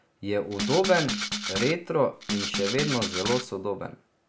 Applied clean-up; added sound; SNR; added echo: none; Rattle (instrument); 3 dB; none.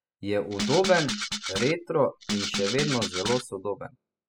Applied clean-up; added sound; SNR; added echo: classical method spectral subtraction.